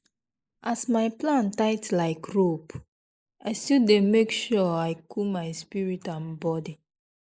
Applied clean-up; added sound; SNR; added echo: neural mask model Resemble Enhance denoiser.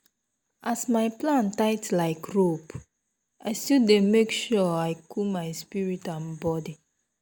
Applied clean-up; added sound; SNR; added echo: none; none; none; none.